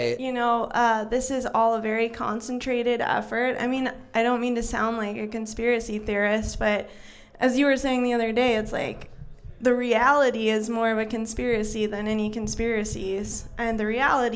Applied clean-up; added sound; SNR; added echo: none; none; none; none.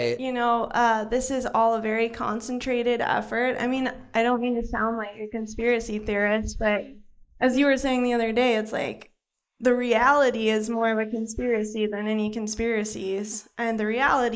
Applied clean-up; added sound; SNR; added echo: neural mask model Resemble Enhance denoiser.